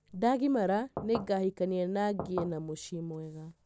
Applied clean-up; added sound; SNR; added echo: none; Knock / Wood; 9 dB; none.